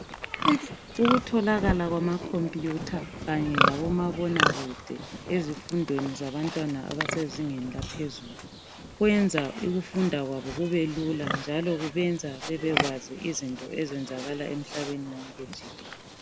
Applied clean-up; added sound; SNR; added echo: none; Livestock, farm animals, working animals; 4 dB; none.